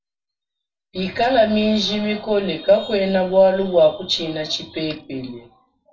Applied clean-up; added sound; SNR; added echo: none; none; none; reverberation time 0.2 s.